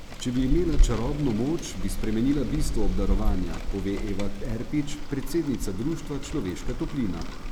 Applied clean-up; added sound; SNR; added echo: none; Rain; -2 dB; none.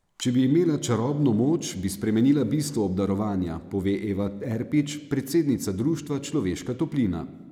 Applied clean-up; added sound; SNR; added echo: none; none; none; none.